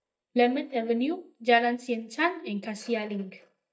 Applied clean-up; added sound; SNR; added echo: neural mask model DeepFilterNet 3.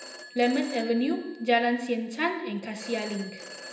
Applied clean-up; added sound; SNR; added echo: none; Telephone; 16 dB; reverberation time 0.9 s.